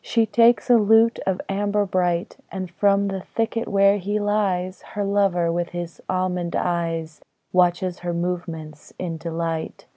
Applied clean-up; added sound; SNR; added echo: none; none; none; none.